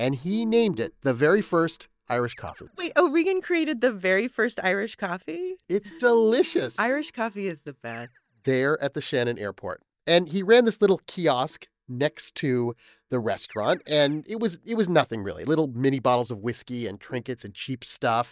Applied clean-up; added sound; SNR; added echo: neural mask model DeepFilterNet 3.